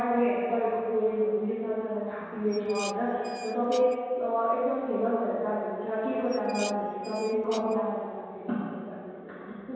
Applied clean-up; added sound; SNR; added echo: none; Dishes, pots, and pans; 17 dB; reverberation time 1.9 s.